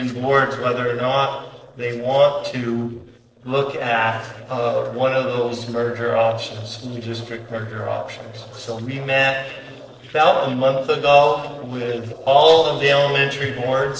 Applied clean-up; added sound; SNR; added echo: neural separator model SepFormer DNS4.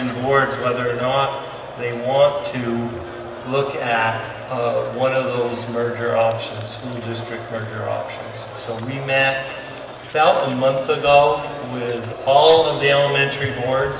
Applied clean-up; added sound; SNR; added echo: none; Crowd; 14 dB; reverberation time 2.4 s.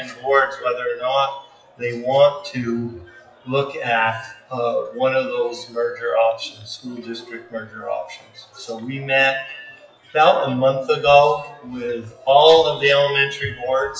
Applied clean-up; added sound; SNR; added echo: classical method WPE with log-MMSE.